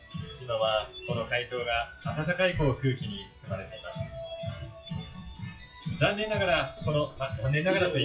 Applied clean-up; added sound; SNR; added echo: classical method WPE with log-MMSE.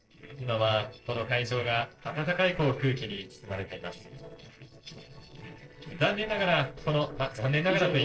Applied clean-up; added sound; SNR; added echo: neural separator model SepFormer DNS4.